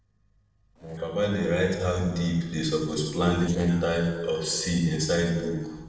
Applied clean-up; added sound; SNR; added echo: neural separator model SepFormer DNS4.